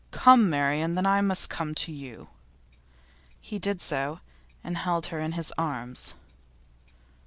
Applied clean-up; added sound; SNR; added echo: none; none; none; none.